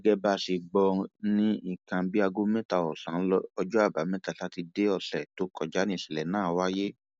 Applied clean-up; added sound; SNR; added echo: none; none; none; none.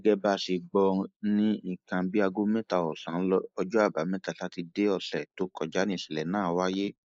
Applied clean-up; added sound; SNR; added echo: neural mask model Resemble Enhance denoiser.